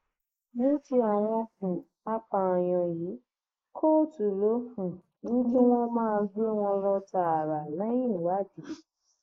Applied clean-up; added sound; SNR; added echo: neural mask model Resemble Enhance denoiser.